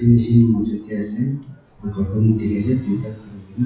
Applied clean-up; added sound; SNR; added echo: classical method WPE with log-MMSE.